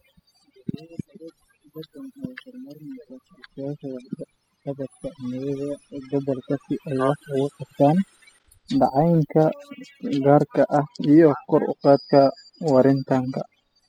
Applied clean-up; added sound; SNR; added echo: classical method spectral subtraction.